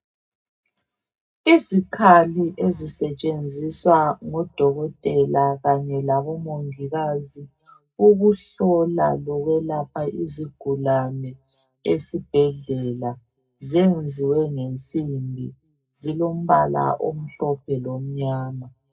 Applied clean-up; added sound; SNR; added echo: none; none; none; reverberation time 0.2 s.